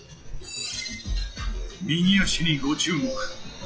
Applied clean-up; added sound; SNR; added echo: classical method log-MMSE.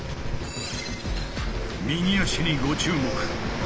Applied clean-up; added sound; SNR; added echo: none; Bathtub (filling or washing); 9 dB; none.